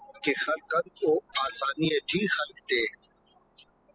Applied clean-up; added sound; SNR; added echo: classical method spectral subtraction.